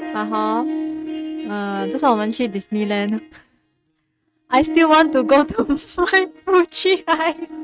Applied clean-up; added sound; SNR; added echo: neural mask model RNNoise.